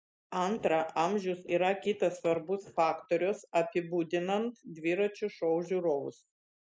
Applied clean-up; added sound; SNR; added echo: neural mask model Resemble Enhance denoiser.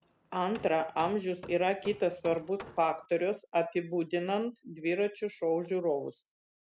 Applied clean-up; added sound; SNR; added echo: none; Hammer; 18 dB; none.